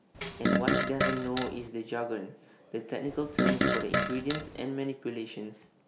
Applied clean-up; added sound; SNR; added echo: none; Tambourine + Fart; -5 dB; none.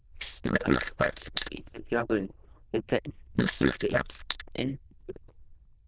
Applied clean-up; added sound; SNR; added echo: neural diffusion model UNIVERSE++.